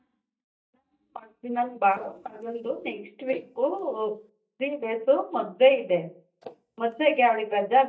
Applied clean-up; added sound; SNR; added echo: neural mask model DeepFilterNet 3.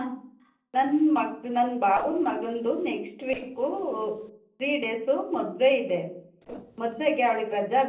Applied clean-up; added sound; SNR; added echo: neural separator model SepFormer DNS4.